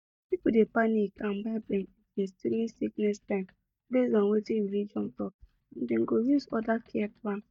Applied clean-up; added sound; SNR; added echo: neural mask model DeepFilterNet 3.